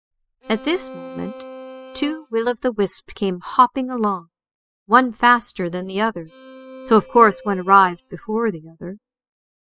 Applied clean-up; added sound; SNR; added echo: classical method spectral subtraction.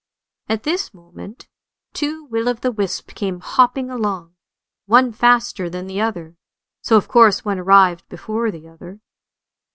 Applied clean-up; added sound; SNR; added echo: none; none; none; none.